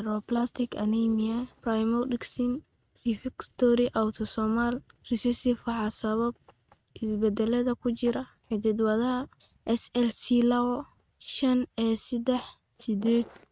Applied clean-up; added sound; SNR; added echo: neural mask model RNNoise.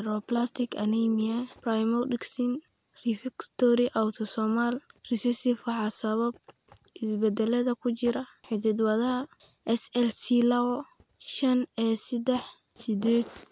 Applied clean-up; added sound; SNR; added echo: none; none; none; none.